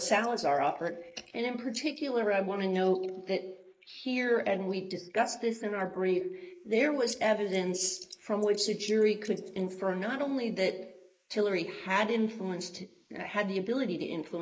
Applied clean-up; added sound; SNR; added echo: neural mask model Resemble Enhance denoiser.